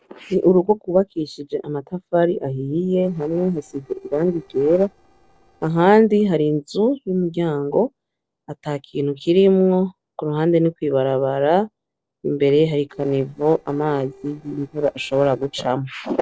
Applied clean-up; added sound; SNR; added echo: neural separator model SepFormer DNS4.